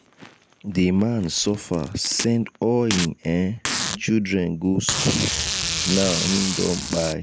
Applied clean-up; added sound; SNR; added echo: none; Packing tape, duct tape; 3 dB; none.